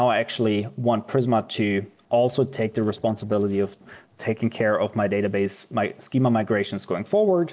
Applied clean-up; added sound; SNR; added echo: neural separator model SepFormer DNS4.